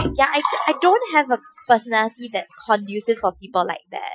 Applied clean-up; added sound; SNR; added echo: classical method Wiener filter.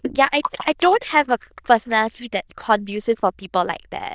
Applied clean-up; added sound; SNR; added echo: neural diffusion model UNIVERSE++.